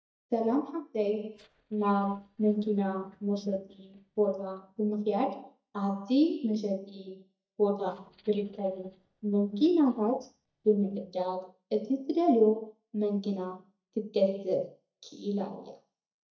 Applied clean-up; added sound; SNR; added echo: neural mask model DeepFilterNet 3.